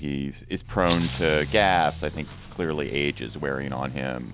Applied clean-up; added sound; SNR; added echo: none; Fire + Accelerating, revving, vroom / Motor vehicle (road); 11 dB; none.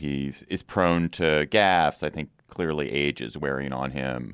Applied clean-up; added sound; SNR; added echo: none; none; none; none.